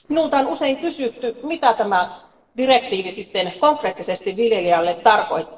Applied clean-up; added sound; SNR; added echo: neural separator model SepFormer DNS4.